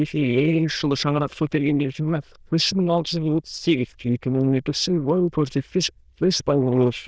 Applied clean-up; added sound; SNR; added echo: neural diffusion model UNIVERSE++.